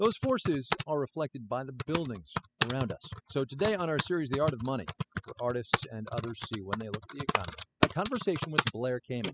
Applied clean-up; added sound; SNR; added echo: classical method spectral subtraction.